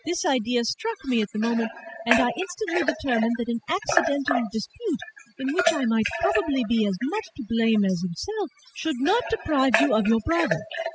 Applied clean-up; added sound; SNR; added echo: classical method spectral subtraction.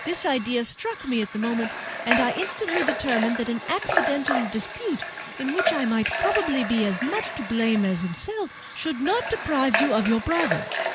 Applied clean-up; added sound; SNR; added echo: none; Water tap, faucet / Water; 3 dB; none.